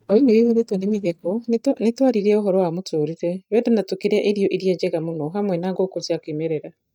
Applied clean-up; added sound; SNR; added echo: neural mask model DeepFilterNet 3.